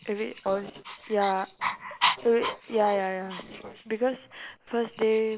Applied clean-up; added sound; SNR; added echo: neural mask model Resemble Enhance denoiser.